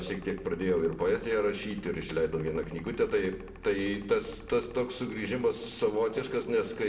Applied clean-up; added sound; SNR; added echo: none; Mechanical fan; 19 dB; reverberation time 0.7 s.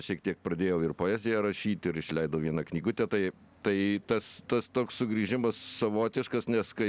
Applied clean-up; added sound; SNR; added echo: none; none; none; none.